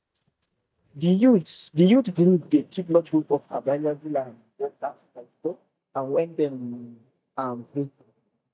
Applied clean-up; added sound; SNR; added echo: neural mask model DeepFilterNet 3.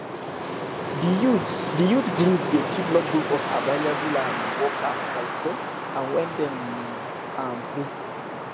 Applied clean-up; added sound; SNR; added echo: none; Wind; 3 dB; none.